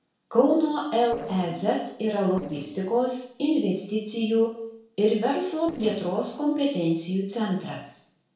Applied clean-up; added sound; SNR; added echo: neural separator model SepFormer DNS4.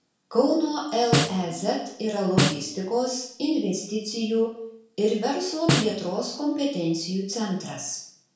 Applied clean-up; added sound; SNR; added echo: none; Snare drum; 1 dB; reverberation time 0.5 s.